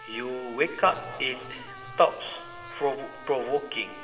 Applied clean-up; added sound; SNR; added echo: none; Trumpet; 16 dB; reverberation time 2.7 s.